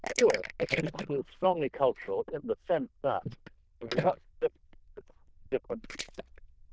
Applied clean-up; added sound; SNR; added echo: neural diffusion model UNIVERSE++.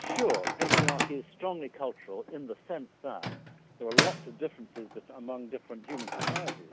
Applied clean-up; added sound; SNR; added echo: none; Microwave oven; -3 dB; none.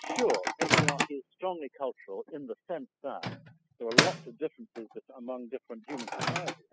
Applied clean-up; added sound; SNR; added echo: classical method spectral subtraction.